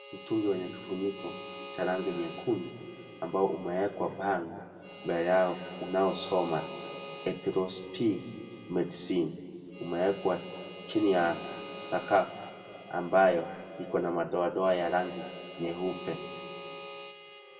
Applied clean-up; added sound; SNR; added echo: none; Harmonica; 15 dB; reverberation time 2.2 s.